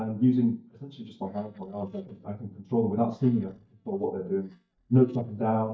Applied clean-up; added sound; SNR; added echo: neural mask model DeepFilterNet 3.